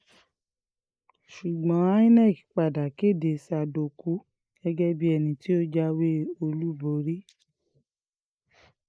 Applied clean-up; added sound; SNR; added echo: neural mask model Resemble Enhance denoiser.